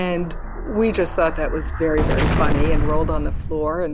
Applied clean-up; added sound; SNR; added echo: none; Explosion; -1 dB; none.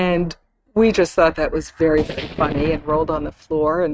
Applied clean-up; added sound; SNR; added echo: neural mask model RNNoise.